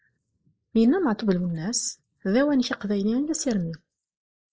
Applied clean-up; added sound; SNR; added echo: neural mask model Resemble Enhance denoiser.